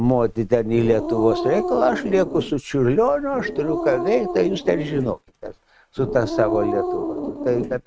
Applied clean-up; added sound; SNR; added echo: neural mask model RNNoise.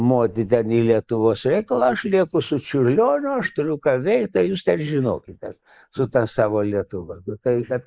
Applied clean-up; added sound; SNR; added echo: neural mask model Resemble Enhance denoiser.